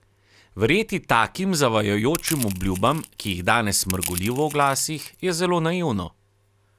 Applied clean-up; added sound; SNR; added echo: none; Crushing; 11 dB; none.